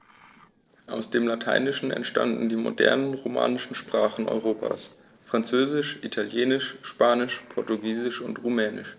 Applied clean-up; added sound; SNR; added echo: neural separator model SepFormer DNS4.